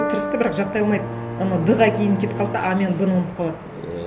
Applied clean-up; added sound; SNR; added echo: none; Piano + Bowed string instrument; 8 dB; none.